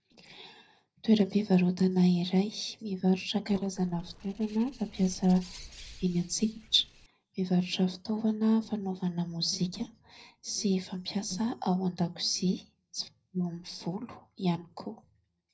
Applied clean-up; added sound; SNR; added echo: neural separator model SepFormer DNS4.